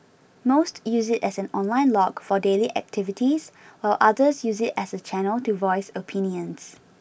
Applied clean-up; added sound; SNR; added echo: none; none; none; none.